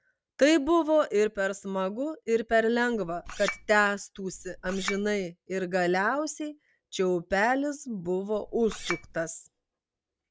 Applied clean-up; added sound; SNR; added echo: none; Chink, clink; 11 dB; none.